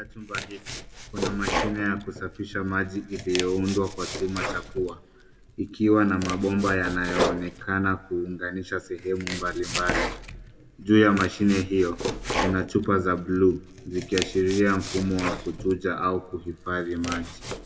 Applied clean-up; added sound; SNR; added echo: none; Domestic sounds, home sounds; 8 dB; reverberation time 0.7 s.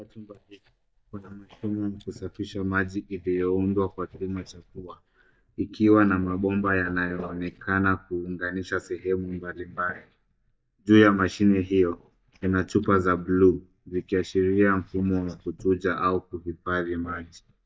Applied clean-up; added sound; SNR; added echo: neural mask model DeepFilterNet 3.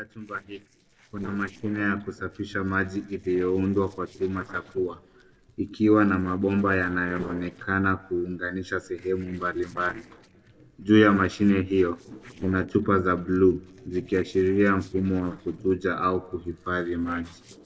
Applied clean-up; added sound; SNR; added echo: neural separator model SepFormer DNS4.